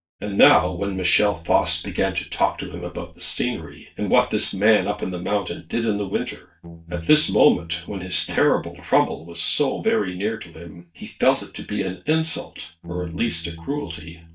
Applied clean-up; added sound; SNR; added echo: neural mask model DeepFilterNet 3.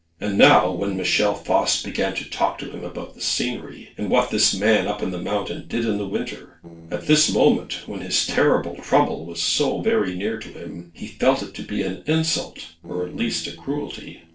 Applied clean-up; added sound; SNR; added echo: neural separator model SepFormer DNS4.